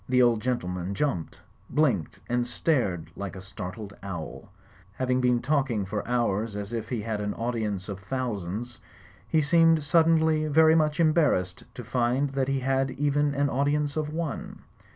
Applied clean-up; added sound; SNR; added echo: none; none; none; none.